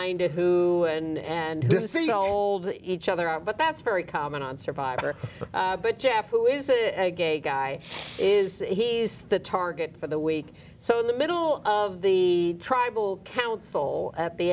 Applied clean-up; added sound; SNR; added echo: none; none; none; none.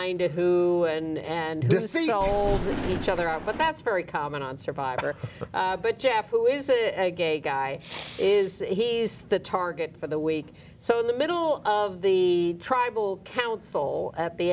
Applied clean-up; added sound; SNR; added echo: none; Thunder; 5 dB; none.